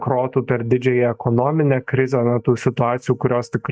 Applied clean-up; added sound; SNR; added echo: neural mask model DeepFilterNet 3.